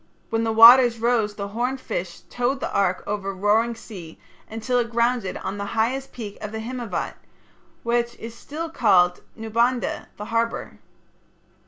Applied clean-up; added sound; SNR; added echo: none; none; none; none.